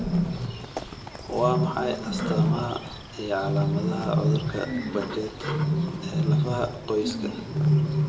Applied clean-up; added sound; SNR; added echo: none; Bird; -4 dB; reverberation time 1.0 s.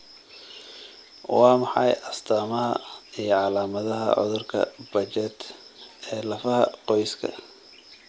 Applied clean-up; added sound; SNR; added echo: none; none; none; none.